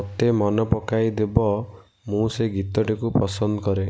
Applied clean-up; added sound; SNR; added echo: none; none; none; none.